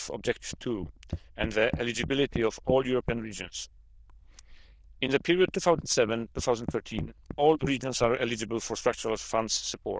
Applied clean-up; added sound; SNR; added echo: neural diffusion model UNIVERSE++.